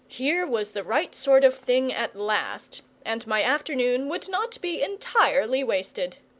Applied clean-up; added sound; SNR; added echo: none; none; none; none.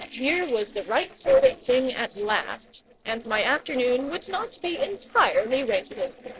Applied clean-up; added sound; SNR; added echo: neural separator model SepFormer DNS4.